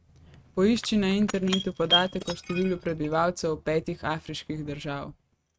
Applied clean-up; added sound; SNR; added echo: neural mask model RNNoise.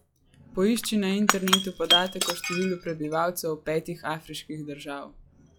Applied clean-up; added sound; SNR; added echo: classical method log-MMSE.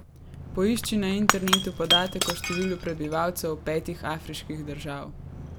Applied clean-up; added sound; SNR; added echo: none; Shatter / Crushing; 2 dB; none.